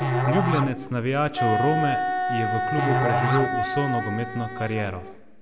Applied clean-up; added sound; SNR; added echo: none; Wind instrument, woodwind instrument + Musical instrument; -1 dB; none.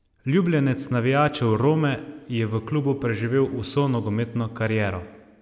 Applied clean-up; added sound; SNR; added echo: none; none; none; none.